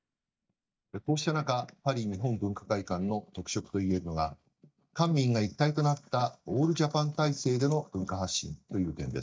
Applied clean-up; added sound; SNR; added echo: neural mask model DeepFilterNet 3.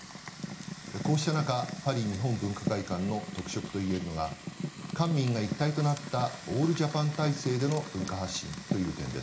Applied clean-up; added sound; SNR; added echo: none; Fire; 8 dB; reverberation time 0.4 s.